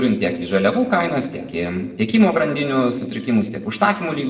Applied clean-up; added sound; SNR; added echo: neural separator model SepFormer DNS4.